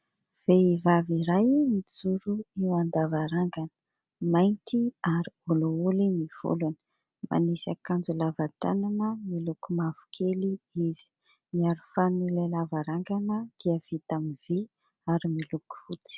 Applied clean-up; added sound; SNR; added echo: none; none; none; none.